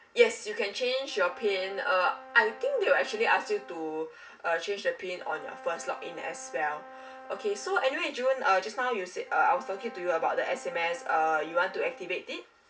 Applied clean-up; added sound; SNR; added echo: none; Brass instrument; 19 dB; reverberation time 0.1 s.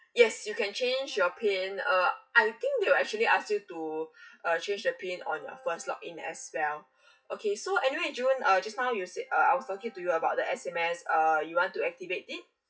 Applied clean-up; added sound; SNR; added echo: classical method WPE with log-MMSE.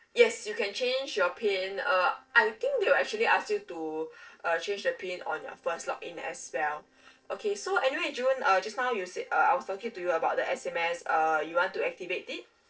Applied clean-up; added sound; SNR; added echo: neural separator model SepFormer DNS4.